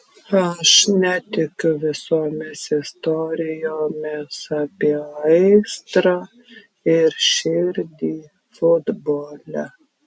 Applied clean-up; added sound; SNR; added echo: none; none; none; none.